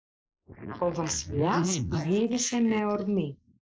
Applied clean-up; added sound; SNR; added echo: neural mask model Resemble Enhance denoiser.